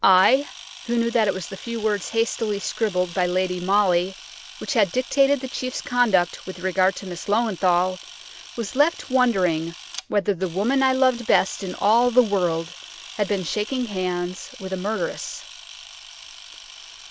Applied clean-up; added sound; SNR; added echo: none; Camera; 17 dB; none.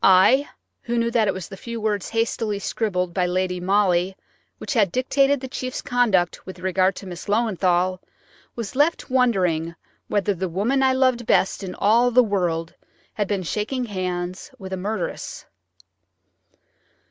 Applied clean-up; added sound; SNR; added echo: none; none; none; none.